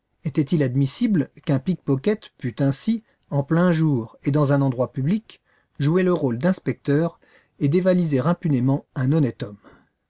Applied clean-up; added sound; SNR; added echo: none; none; none; none.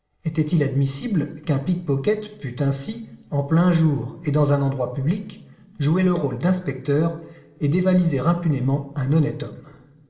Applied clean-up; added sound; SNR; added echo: none; none; none; reverberation time 1.2 s.